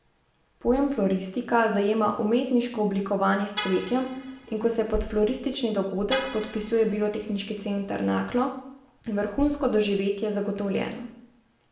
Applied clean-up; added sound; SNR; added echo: none; Vehicle horn, car horn, honking; 13 dB; reverberation time 0.6 s.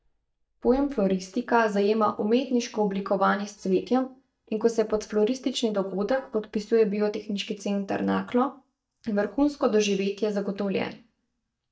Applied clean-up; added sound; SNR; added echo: neural mask model DeepFilterNet 3.